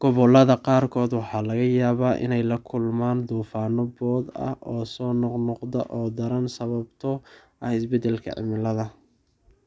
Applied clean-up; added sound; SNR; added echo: none; none; none; none.